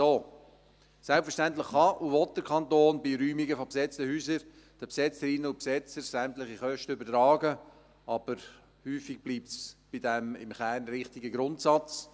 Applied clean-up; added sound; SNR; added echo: none; none; none; none.